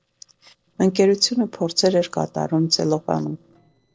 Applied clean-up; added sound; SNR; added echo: neural separator model SepFormer DNS4.